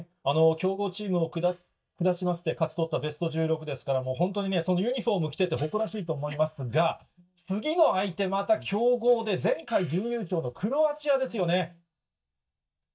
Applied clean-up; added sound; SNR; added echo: neural mask model DeepFilterNet 3.